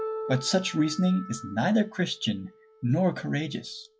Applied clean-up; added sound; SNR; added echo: classical method log-MMSE.